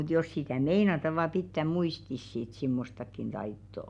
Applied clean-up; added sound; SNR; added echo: none; none; none; none.